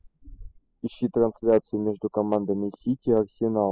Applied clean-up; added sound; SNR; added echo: classical method spectral subtraction.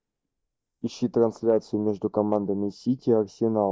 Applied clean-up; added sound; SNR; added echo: neural mask model DeepFilterNet 3.